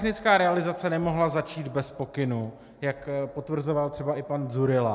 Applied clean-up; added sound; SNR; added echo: none; none; none; none.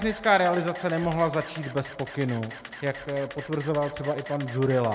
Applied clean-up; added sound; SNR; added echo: none; Camera; 16 dB; none.